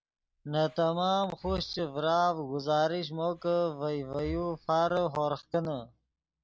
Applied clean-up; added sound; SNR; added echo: none; Breathing; 20 dB; none.